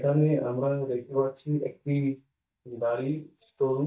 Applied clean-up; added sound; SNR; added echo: neural mask model DeepFilterNet 3.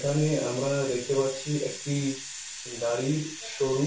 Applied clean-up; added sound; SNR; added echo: none; Hiss; 11 dB; reverberation time 0.2 s.